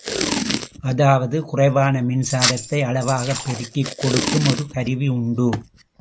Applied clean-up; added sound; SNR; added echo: none; Tambourine + Packing tape, duct tape; 7 dB; none.